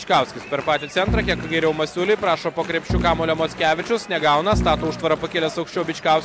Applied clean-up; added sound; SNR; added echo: none; Bowed string instrument; 8 dB; none.